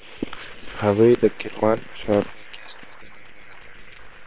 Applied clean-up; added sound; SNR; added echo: neural separator model SepFormer WHAM!.